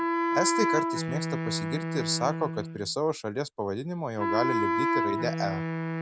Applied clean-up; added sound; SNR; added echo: none; Wind instrument, woodwind instrument; -2 dB; none.